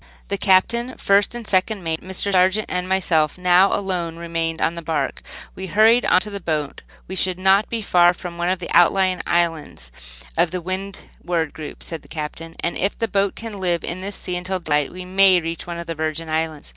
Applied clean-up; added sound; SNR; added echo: none; none; none; none.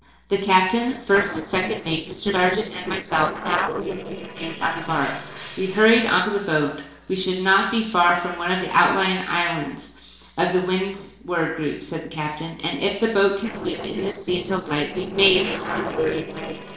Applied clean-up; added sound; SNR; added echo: neural separator model SepFormer DNS4.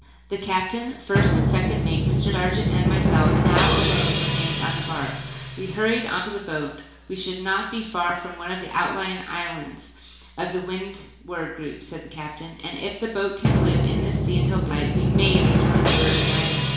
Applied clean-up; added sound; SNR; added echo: none; Drum; -4 dB; reverberation time 0.7 s.